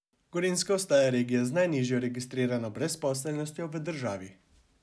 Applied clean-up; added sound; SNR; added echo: none; none; none; none.